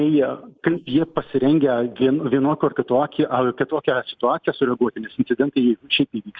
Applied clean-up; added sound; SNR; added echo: neural mask model Resemble Enhance denoiser.